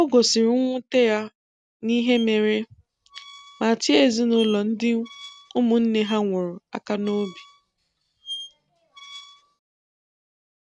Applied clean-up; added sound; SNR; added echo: none; Squeak; 19 dB; none.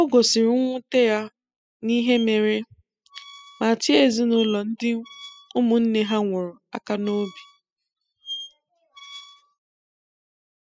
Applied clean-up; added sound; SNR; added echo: classical method spectral subtraction.